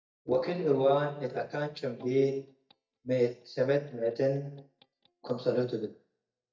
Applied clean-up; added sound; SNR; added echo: neural mask model DeepFilterNet 3.